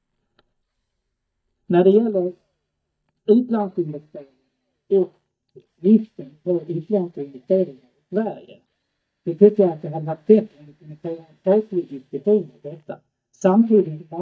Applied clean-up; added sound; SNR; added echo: neural mask model DeepFilterNet 3.